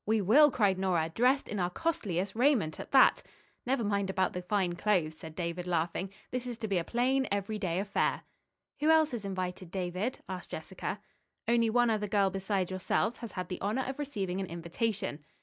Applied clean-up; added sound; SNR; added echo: none; none; none; none.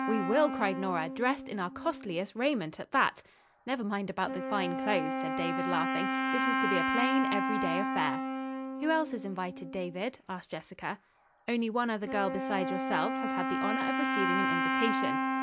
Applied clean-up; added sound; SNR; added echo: none; Wind instrument, woodwind instrument; 0 dB; none.